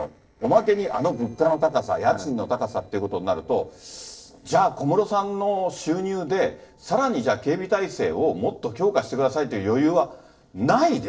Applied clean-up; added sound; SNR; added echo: neural separator model SepFormer DNS4.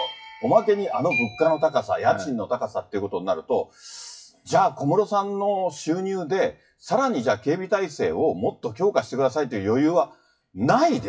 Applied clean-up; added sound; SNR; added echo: classical method WPE with log-MMSE.